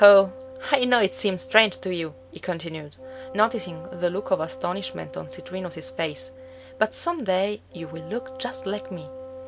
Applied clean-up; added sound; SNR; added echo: none; Wind instrument, woodwind instrument; 16 dB; none.